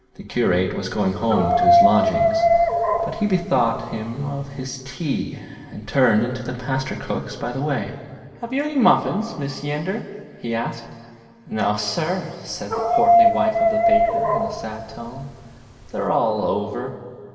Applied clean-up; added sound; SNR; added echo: none; Dog; -4 dB; reverberation time 2.3 s.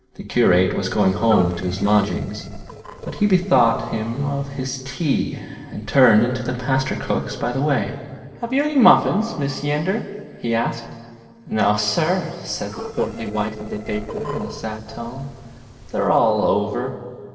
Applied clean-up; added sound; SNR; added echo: neural separator model SepFormer DNS4.